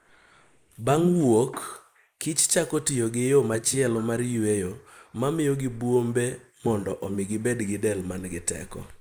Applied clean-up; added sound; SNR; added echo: neural mask model Resemble Enhance denoiser.